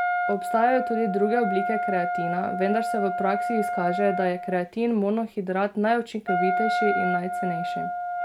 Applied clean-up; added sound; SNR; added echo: none; Wind instrument, woodwind instrument; 2 dB; none.